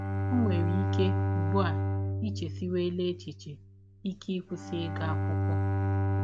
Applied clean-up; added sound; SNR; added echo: none; Bowed string instrument; -4 dB; none.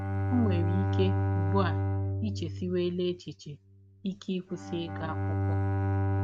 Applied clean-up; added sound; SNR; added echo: neural mask model RNNoise.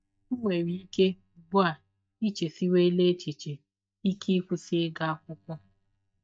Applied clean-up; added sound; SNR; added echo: neural mask model DeepFilterNet 3.